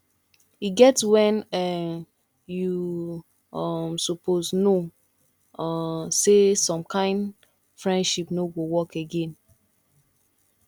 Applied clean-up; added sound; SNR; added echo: none; none; none; none.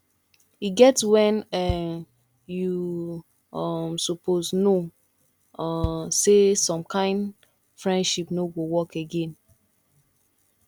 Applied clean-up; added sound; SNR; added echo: none; Bass drum; 14 dB; none.